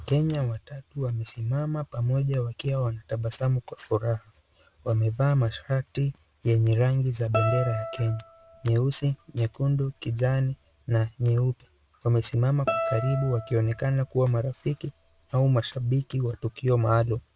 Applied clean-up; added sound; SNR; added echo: none; Guitar; 10 dB; none.